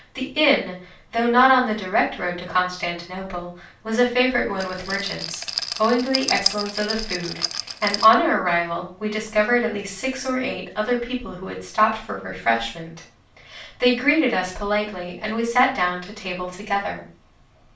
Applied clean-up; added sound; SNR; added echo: none; Rattle; 6 dB; reverberation time 0.3 s.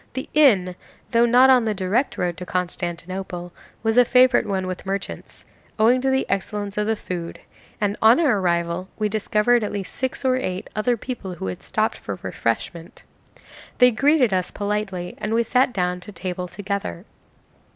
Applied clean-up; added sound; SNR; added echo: none; none; none; none.